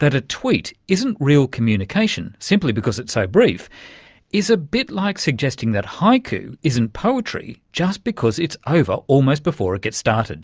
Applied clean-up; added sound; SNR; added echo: none; none; none; none.